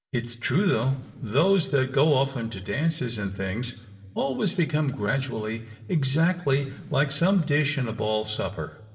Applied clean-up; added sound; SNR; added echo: neural separator model SepFormer DNS4.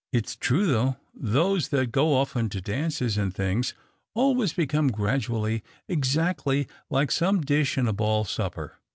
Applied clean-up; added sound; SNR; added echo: none; none; none; none.